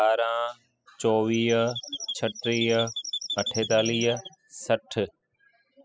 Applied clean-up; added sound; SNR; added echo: classical method spectral subtraction.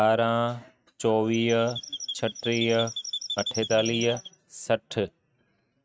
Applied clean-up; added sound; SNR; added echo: neural mask model RNNoise.